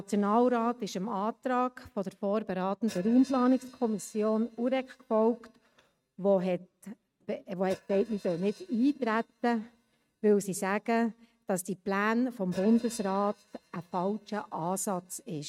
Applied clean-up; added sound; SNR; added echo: neural mask model RNNoise.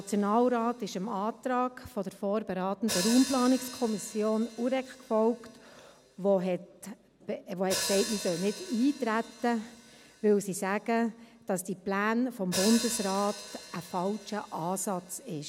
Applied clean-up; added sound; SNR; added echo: none; Hi-hat; 12 dB; none.